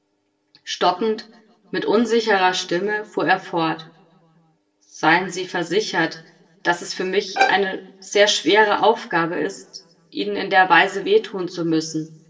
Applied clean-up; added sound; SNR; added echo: none; Bowed string instrument; 4 dB; reverberation time 0.8 s.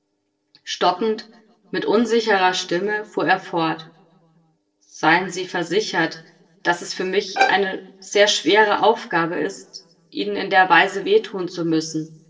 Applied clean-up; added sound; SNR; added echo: neural separator model SepFormer DNS4.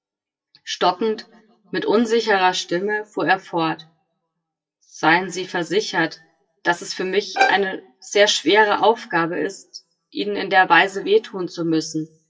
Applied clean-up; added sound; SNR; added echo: classical method WPE with log-MMSE.